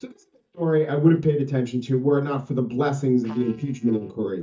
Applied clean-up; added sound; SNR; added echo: neural mask model DeepFilterNet 3.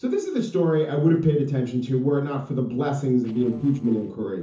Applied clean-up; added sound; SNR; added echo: neural separator model SepFormer DNS4.